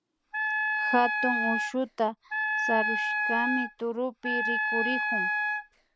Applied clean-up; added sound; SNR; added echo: none; Wind instrument, woodwind instrument; -3 dB; none.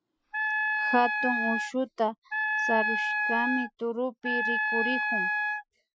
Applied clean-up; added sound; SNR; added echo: classical method Wiener filter.